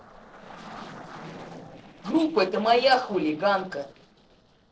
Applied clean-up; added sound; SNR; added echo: neural separator model SepFormer DNS4.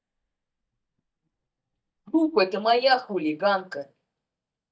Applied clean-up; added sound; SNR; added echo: neural mask model DeepFilterNet 3.